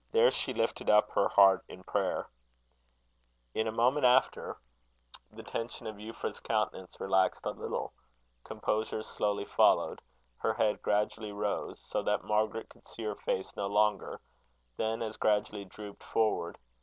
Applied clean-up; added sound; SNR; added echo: none; none; none; none.